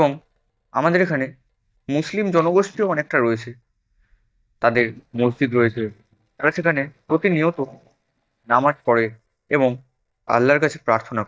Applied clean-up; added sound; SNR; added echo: neural mask model DeepFilterNet 3.